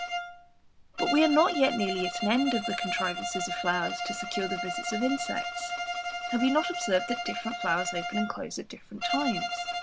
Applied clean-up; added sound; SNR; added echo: none; Bowed string instrument; 3 dB; none.